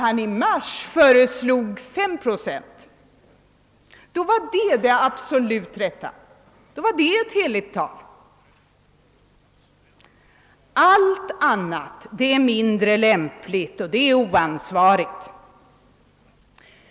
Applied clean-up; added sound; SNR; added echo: none; none; none; none.